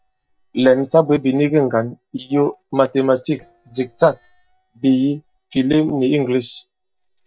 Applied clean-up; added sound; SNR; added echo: neural mask model DeepFilterNet 3.